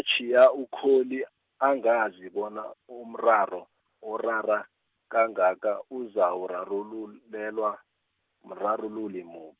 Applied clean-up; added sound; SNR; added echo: none; none; none; none.